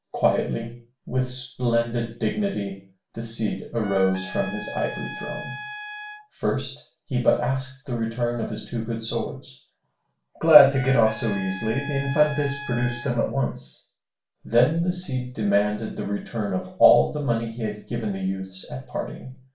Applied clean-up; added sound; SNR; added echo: none; Trumpet; 12 dB; reverberation time 0.3 s.